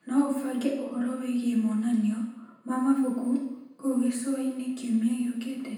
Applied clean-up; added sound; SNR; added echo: none; none; none; reverberation time 0.9 s.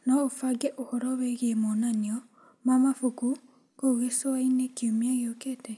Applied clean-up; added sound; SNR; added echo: none; none; none; none.